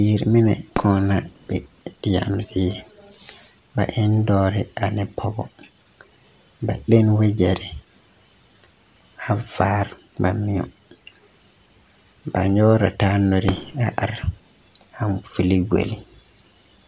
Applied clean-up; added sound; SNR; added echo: none; Fireworks; 15 dB; none.